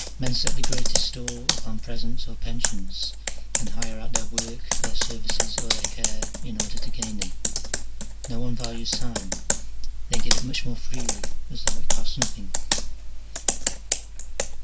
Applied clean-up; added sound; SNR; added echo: none; Computer keyboard; 9 dB; reverberation time 0.2 s.